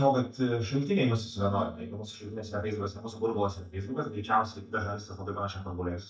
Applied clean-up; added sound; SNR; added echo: neural mask model DeepFilterNet 3.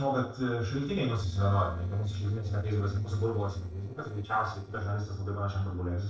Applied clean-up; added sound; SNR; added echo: neural separator model SepFormer DNS4.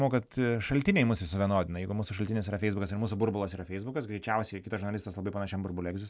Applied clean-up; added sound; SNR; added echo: none; none; none; none.